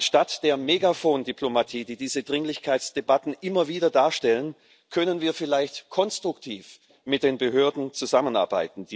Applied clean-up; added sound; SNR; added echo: none; none; none; none.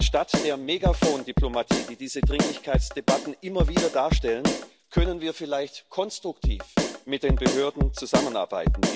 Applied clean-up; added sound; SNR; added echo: none; Drum kit; -2 dB; none.